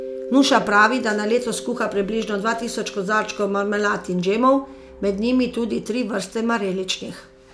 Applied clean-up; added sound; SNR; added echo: none; Mallet percussion; 15 dB; none.